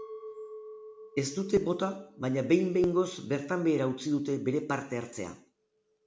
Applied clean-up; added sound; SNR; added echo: none; Chink, clink; 19 dB; none.